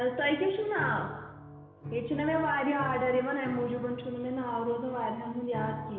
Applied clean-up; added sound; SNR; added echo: none; Piano; 11 dB; reverberation time 1.1 s.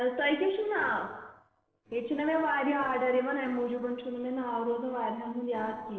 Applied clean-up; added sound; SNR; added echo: neural separator model SepFormer DNS4.